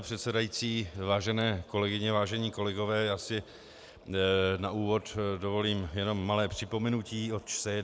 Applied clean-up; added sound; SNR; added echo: none; none; none; none.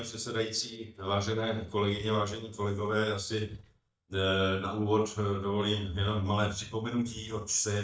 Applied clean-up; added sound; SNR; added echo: neural mask model DeepFilterNet 3.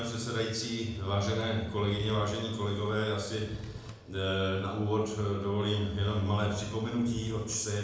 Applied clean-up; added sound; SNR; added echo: none; Wood / Tools; 14 dB; reverberation time 0.9 s.